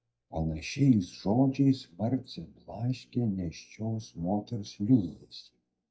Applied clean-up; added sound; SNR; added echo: neural mask model DeepFilterNet 3.